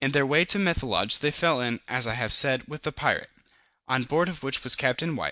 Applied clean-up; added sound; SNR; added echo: none; none; none; none.